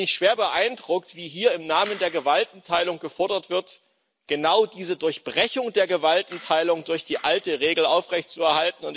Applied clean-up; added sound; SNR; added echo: none; none; none; none.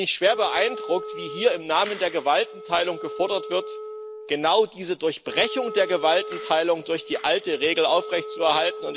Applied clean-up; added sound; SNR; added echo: none; Wind instrument, woodwind instrument; 12 dB; none.